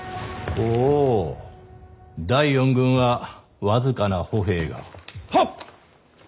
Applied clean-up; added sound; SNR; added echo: none; none; none; none.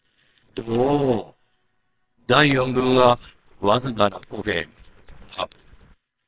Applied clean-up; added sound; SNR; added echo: neural separator model SepFormer WHAMR!.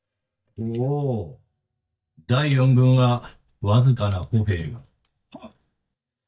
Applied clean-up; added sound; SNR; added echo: neural mask model DeepFilterNet 3.